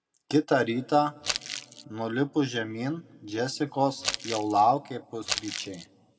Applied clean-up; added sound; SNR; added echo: none; Crumpling, crinkling; 6 dB; reverberation time 1.0 s.